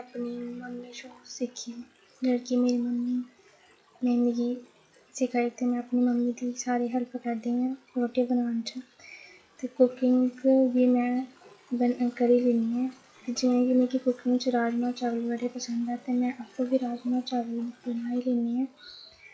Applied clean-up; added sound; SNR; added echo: classical method log-MMSE.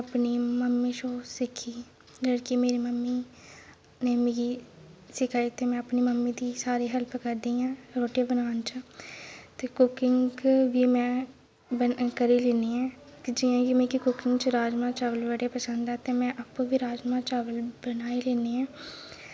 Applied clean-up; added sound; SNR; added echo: none; none; none; none.